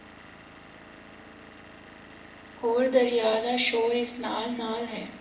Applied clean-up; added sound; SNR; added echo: none; Engine / Vehicle; 19 dB; reverberation time 0.6 s.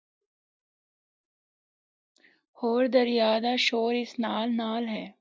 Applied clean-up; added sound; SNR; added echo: none; none; none; none.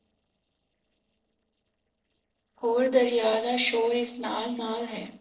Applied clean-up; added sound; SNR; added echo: neural separator model SepFormer DNS4.